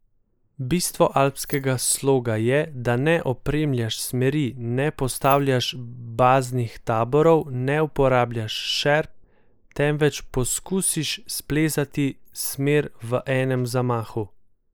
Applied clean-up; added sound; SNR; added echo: neural mask model Resemble Enhance denoiser.